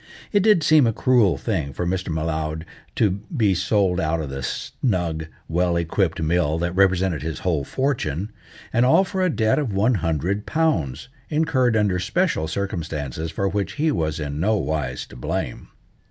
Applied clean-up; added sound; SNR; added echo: none; none; none; none.